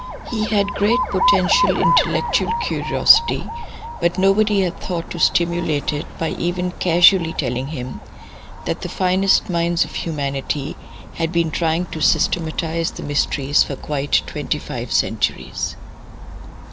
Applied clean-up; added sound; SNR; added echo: none; Alarm; 7 dB; none.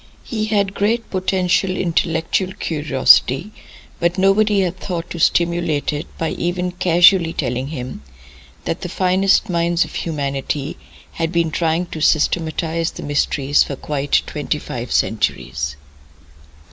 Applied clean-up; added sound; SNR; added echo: none; none; none; none.